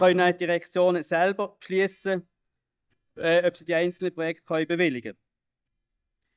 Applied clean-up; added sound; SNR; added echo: neural mask model DeepFilterNet 3.